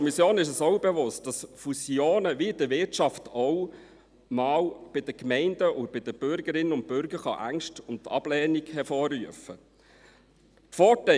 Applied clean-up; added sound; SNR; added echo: none; none; none; none.